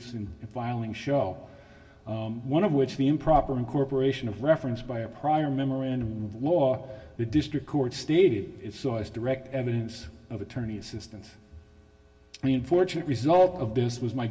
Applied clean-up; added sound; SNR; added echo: none; none; none; reverberation time 1.4 s.